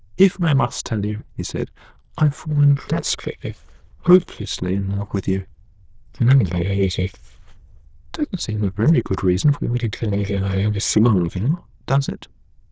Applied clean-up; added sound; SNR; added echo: neural diffusion model UNIVERSE++.